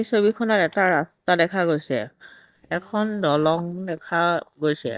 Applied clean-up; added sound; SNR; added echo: neural mask model DeepFilterNet 3.